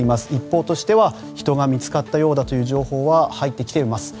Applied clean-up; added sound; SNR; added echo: none; none; none; none.